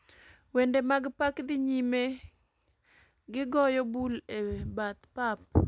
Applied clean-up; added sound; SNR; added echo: none; none; none; none.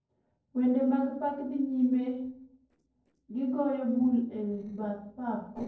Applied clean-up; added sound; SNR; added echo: neural separator model SepFormer DNS4.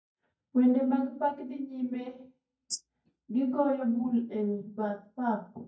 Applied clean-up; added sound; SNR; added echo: neural mask model DeepFilterNet 3.